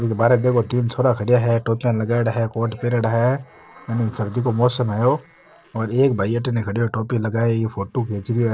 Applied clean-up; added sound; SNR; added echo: neural separator model SepFormer DNS4.